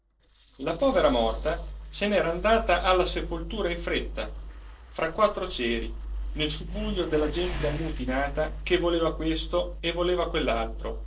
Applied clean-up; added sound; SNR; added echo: neural separator model SepFormer DNS4.